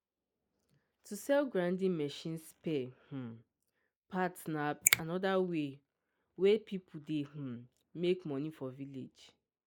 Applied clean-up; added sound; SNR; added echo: neural mask model Resemble Enhance denoiser.